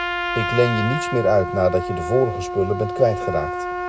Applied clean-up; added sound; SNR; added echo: none; Trumpet; 4 dB; none.